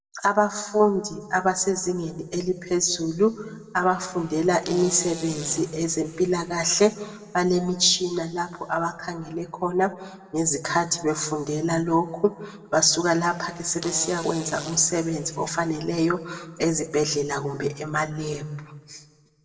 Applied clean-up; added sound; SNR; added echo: none; Fart; 15 dB; reverberation time 0.9 s.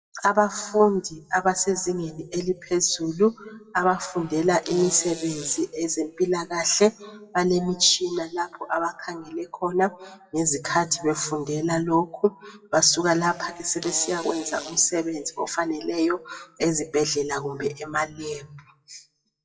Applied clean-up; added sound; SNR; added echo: classical method WPE with log-MMSE.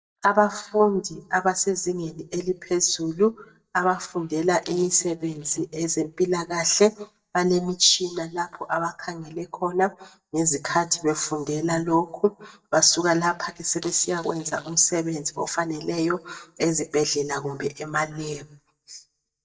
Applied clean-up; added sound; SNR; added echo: neural mask model DeepFilterNet 3.